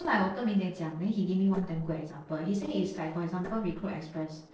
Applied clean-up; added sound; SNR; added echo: neural separator model SepFormer DNS4.